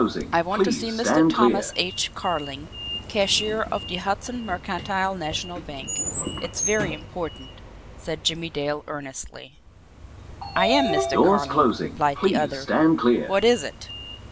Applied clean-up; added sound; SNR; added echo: none; Sliding door; -1 dB; none.